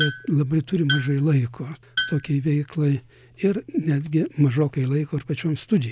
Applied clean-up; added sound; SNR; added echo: none; Tools; 7 dB; none.